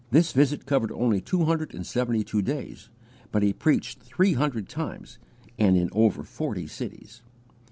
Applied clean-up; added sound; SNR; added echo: none; none; none; none.